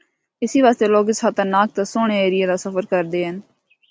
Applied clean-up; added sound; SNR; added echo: none; none; none; none.